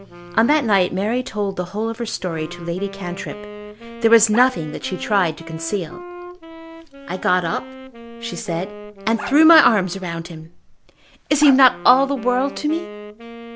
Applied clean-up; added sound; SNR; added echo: none; Wind instrument, woodwind instrument + Bark; 15 dB; none.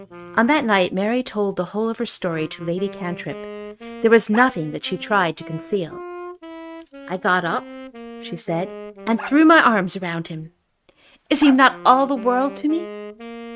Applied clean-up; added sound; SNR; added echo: neural mask model RNNoise.